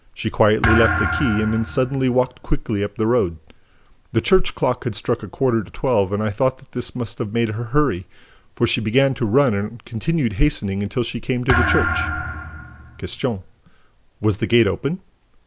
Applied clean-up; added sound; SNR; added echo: none; Thump, thud; 4 dB; none.